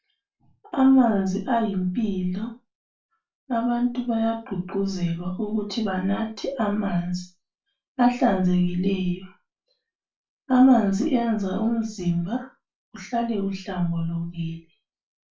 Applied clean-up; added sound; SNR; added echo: none; none; none; reverberation time 0.2 s.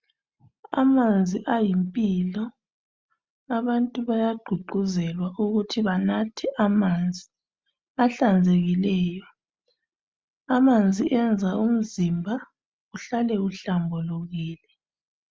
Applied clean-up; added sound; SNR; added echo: none; none; none; none.